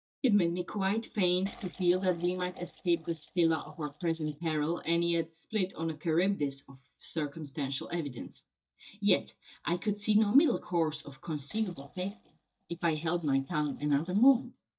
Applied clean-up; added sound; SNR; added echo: neural mask model DeepFilterNet 3.